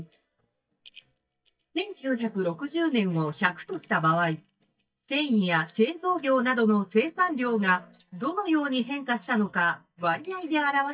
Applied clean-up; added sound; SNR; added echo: neural mask model DeepFilterNet 3.